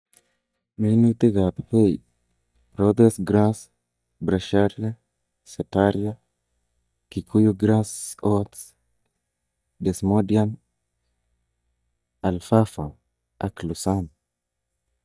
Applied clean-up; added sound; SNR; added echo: neural mask model DeepFilterNet 3.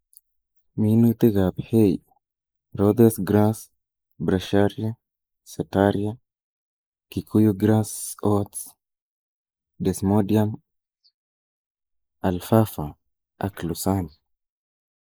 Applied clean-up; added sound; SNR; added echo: neural mask model Resemble Enhance denoiser.